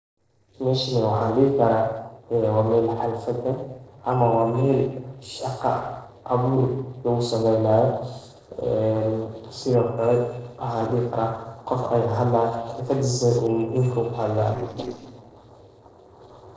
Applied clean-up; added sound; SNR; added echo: neural separator model SepFormer DNS4.